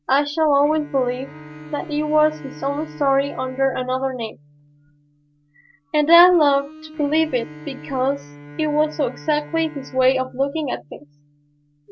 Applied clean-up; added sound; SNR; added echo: none; Bowed string instrument + Bowed string instrument; 18 dB; none.